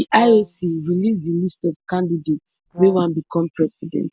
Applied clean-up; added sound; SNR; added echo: none; Brass instrument; 16 dB; none.